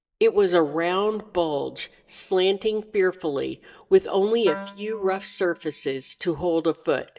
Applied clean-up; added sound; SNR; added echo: neural mask model DeepFilterNet 3.